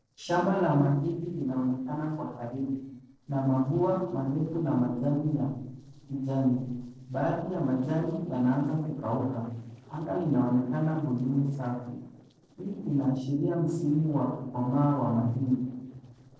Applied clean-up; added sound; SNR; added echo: neural separator model SepFormer DNS4.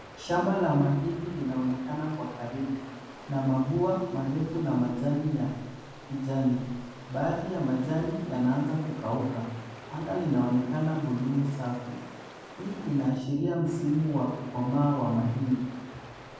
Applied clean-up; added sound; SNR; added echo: none; Stream; 17 dB; reverberation time 1.2 s.